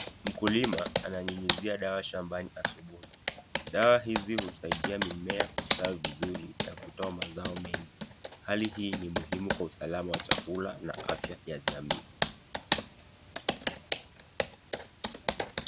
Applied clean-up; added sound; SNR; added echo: none; Computer keyboard; -5 dB; none.